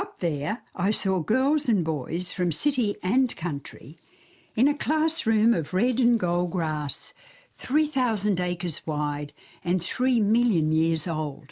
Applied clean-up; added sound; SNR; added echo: none; none; none; none.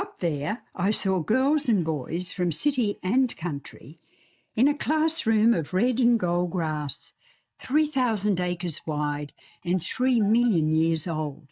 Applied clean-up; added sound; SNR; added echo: neural mask model DeepFilterNet 3.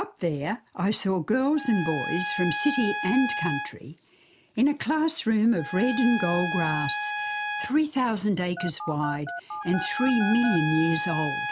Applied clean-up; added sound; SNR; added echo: none; Telephone + Trumpet; 7 dB; none.